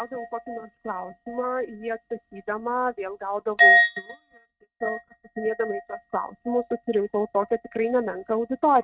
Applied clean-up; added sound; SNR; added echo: neural mask model RNNoise.